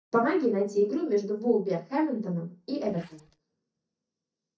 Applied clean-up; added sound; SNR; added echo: neural mask model DeepFilterNet 3.